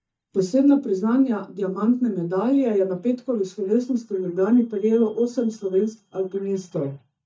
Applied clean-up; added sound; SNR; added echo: neural mask model DeepFilterNet 3.